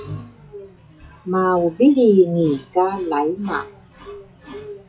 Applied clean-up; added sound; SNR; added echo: classical method WPE with log-MMSE.